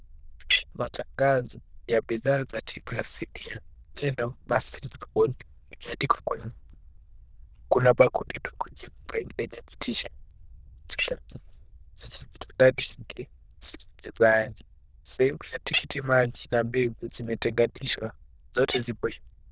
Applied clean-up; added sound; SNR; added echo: neural diffusion model UNIVERSE++.